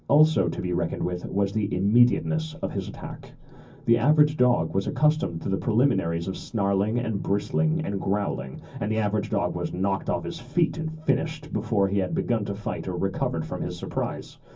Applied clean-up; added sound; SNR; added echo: none; none; none; reverberation time 0.4 s.